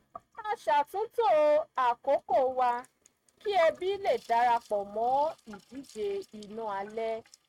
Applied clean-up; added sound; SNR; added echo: neural mask model RNNoise.